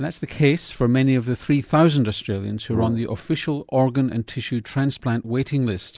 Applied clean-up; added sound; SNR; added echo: none; Brass instrument; 12 dB; none.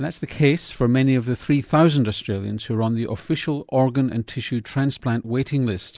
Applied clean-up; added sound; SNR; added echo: none; none; none; none.